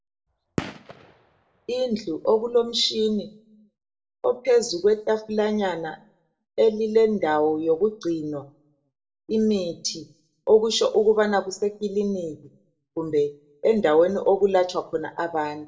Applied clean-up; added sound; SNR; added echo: none; Gunshot, gunfire; 14 dB; reverberation time 0.3 s.